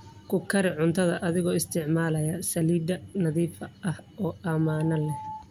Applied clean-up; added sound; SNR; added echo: none; none; none; none.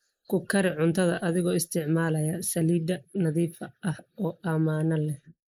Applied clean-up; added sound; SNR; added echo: neural mask model Resemble Enhance denoiser.